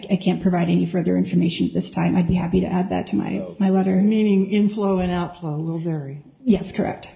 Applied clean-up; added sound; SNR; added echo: none; none; none; reverberation time 0.5 s.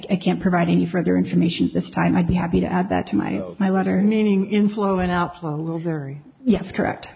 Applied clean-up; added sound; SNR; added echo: none; none; none; none.